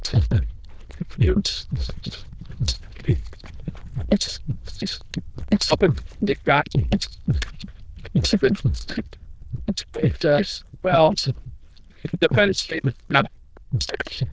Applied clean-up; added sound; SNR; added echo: neural diffusion model UNIVERSE++.